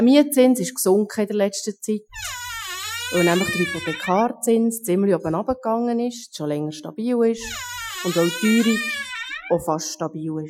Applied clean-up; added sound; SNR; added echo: classical method Wiener filter.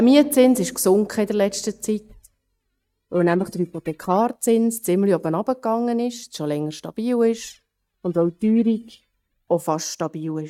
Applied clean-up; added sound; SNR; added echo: neural mask model DeepFilterNet 3.